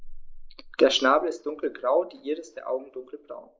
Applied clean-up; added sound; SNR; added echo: neural mask model Resemble Enhance denoiser.